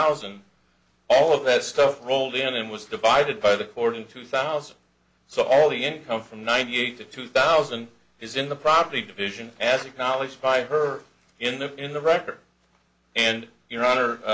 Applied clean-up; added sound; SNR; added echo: none; none; none; none.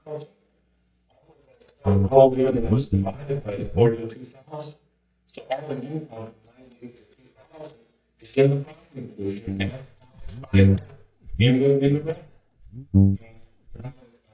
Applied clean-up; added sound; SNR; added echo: neural mask model DeepFilterNet 3.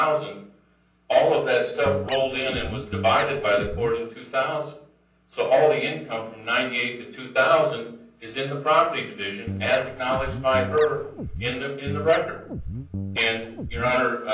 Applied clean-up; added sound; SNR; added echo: none; Guitar; 9 dB; reverberation time 0.6 s.